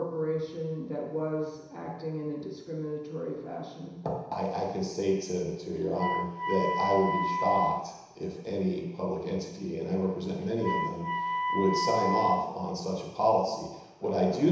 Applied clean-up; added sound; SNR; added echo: none; Wind instrument, woodwind instrument; 3 dB; reverberation time 1.0 s.